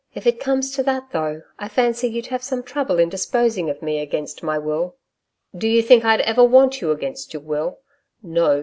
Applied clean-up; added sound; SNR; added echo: none; none; none; none.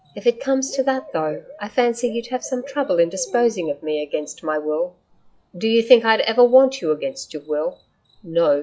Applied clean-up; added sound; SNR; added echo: classical method log-MMSE.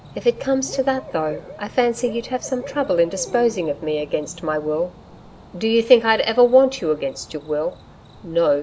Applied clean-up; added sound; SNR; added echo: none; Cricket / Bird; 18 dB; none.